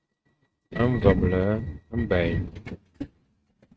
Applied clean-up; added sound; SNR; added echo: neural mask model RNNoise.